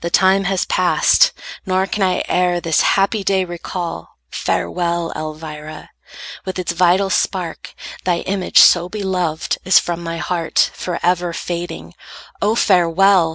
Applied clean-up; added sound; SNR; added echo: none; none; none; none.